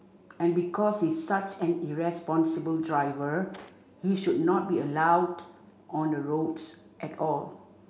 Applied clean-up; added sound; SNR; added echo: none; none; none; none.